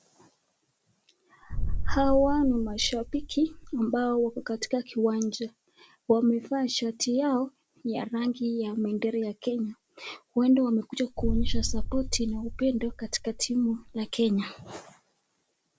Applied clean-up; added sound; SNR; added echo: none; Boom; 1 dB; none.